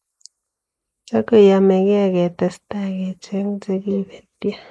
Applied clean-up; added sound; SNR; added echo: neural mask model Resemble Enhance denoiser.